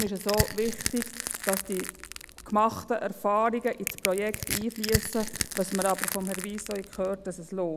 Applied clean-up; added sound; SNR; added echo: none; Crushing; 5 dB; none.